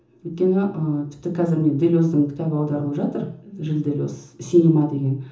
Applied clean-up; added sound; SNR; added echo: none; none; none; reverberation time 0.7 s.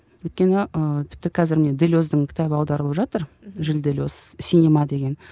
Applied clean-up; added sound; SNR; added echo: none; none; none; none.